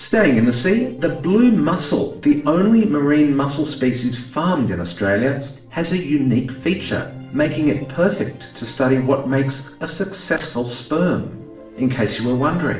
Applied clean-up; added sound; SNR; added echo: neural separator model SepFormer DNS4.